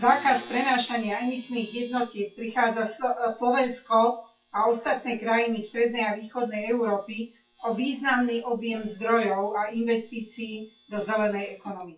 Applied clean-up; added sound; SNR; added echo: classical method WPE with log-MMSE.